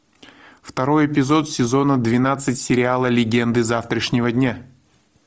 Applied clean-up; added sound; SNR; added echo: none; none; none; none.